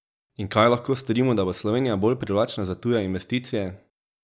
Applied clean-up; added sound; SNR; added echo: none; none; none; none.